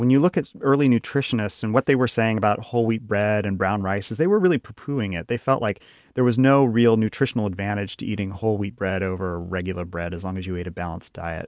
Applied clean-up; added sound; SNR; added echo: none; none; none; none.